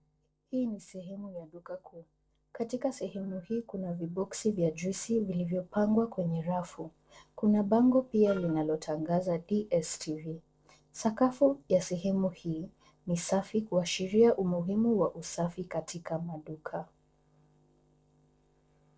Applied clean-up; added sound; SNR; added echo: neural separator model SepFormer DNS4.